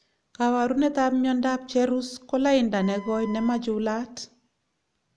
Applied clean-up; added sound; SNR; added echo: none; Wind instrument, woodwind instrument; 19 dB; none.